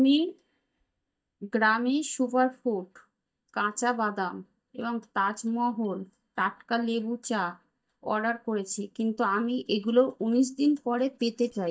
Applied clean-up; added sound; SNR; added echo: neural mask model DeepFilterNet 3.